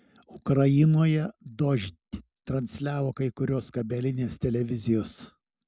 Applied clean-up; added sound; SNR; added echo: none; none; none; none.